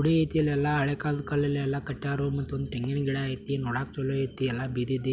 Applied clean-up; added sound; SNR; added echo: none; none; none; none.